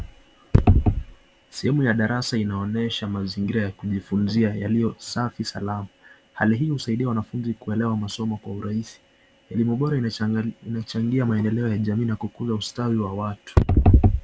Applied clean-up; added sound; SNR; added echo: none; none; none; none.